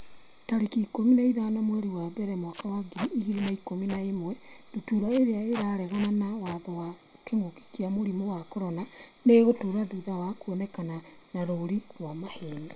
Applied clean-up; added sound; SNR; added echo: none; Packing tape, duct tape; 17 dB; none.